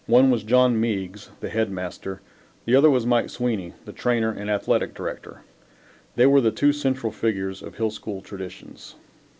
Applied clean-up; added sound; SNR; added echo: none; none; none; none.